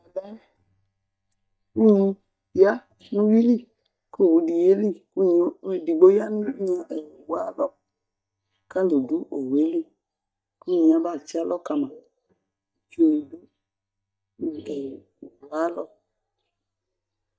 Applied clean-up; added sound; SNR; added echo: neural mask model DeepFilterNet 3.